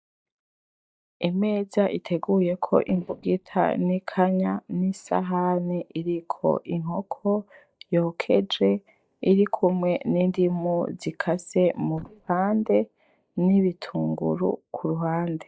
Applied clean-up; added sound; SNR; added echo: neural mask model DeepFilterNet 3.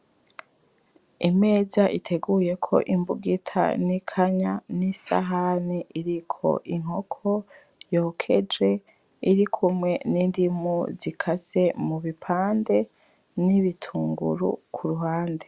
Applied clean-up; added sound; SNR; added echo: none; none; none; none.